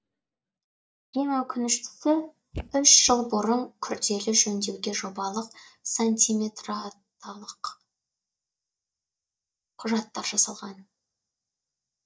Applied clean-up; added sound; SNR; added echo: neural mask model DeepFilterNet 3.